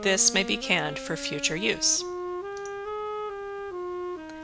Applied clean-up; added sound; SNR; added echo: none; Wind instrument, woodwind instrument; 6 dB; none.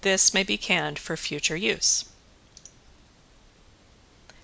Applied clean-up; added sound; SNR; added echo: none; none; none; none.